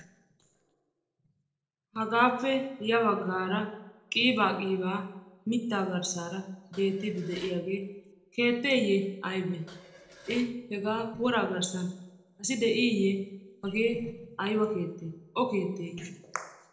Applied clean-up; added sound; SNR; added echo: neural separator model SepFormer DNS4.